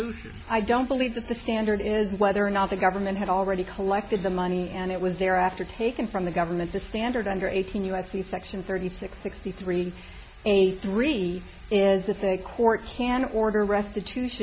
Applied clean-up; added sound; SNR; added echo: none; none; none; none.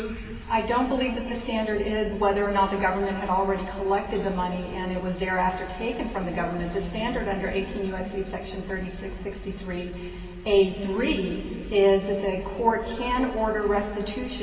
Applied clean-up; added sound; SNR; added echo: none; none; none; reverberation time 2.5 s.